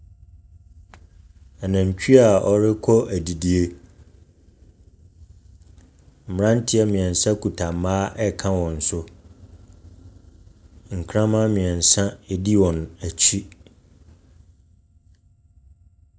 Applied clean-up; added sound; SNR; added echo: none; none; none; none.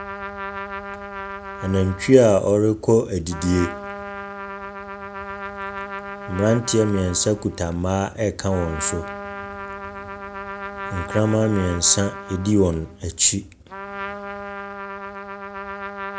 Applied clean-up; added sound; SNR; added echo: none; Trumpet; 10 dB; none.